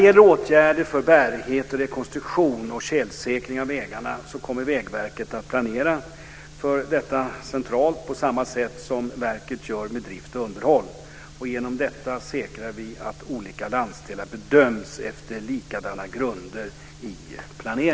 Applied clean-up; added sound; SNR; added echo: none; none; none; none.